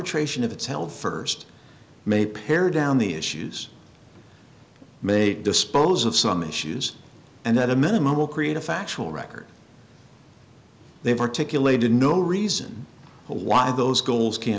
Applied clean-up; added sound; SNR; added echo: none; none; none; none.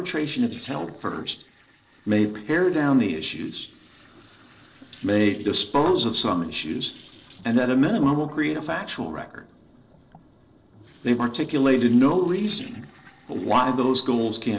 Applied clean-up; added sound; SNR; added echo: neural separator model SepFormer DNS4.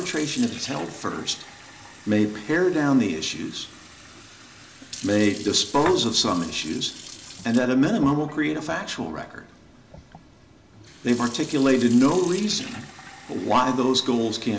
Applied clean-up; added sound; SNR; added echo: none; Fill (with liquid) / Sink (filling or washing); 17 dB; reverberation time 0.5 s.